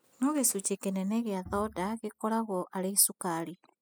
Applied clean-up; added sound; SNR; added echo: classical method spectral subtraction.